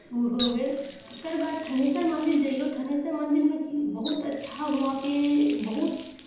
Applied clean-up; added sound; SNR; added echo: none; Water tap, faucet; 16 dB; reverberation time 0.7 s.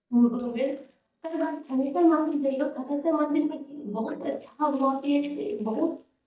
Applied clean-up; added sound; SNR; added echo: neural mask model DeepFilterNet 3.